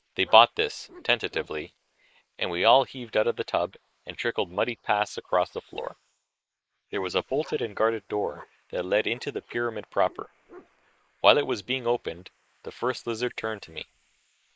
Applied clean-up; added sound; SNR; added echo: neural mask model Resemble Enhance denoiser.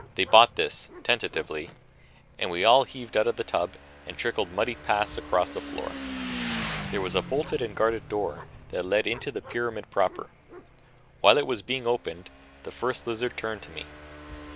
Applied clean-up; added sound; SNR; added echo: none; Motorcycle / Engine; 13 dB; none.